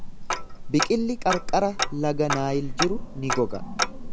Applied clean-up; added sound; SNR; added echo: none; Tick-tock; 2 dB; none.